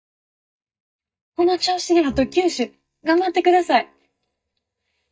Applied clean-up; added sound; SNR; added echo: neural mask model DeepFilterNet 3.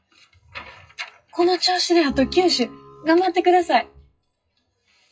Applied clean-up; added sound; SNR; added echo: classical method WPE with log-MMSE.